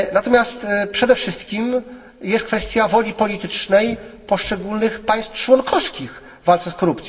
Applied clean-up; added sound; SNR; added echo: none; none; none; reverberation time 1.5 s.